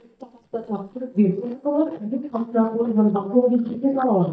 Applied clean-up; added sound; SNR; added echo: neural mask model DeepFilterNet 3.